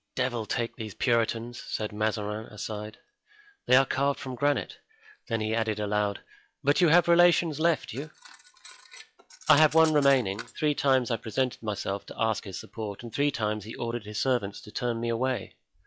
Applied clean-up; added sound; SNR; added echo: classical method log-MMSE.